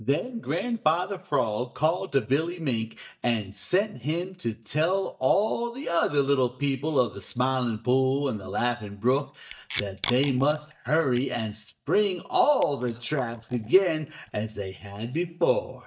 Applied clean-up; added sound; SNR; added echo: neural mask model DeepFilterNet 3.